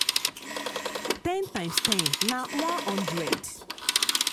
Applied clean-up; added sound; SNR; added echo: none; Telephone; -4 dB; none.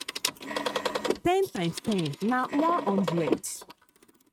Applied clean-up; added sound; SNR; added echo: neural mask model RNNoise.